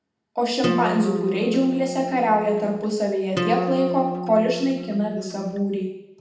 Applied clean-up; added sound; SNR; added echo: none; Acoustic guitar; 7 dB; reverberation time 0.8 s.